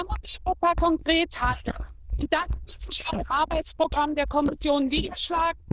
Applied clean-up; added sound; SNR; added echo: neural diffusion model UNIVERSE++.